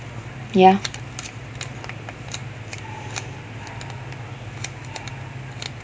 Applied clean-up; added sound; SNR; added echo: none; none; none; none.